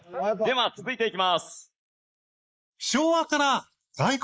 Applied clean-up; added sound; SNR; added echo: neural mask model Resemble Enhance denoiser.